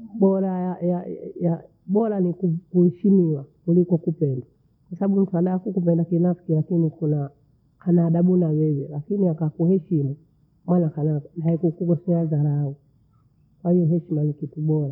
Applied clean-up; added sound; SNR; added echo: none; none; none; none.